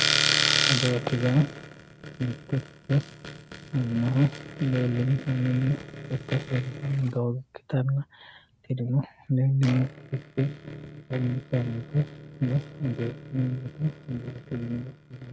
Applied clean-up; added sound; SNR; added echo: neural mask model RNNoise.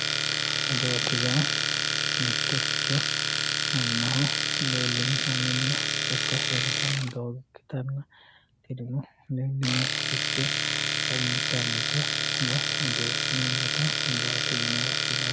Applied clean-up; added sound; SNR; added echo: none; Domestic sounds, home sounds; -4 dB; none.